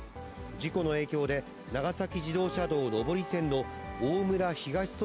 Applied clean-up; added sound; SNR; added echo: none; Wind instrument, woodwind instrument; 13 dB; none.